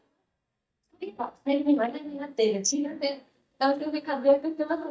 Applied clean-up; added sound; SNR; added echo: neural mask model DeepFilterNet 3.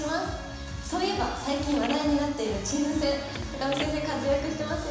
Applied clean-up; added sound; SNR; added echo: none; Telephone; 16 dB; reverberation time 1.1 s.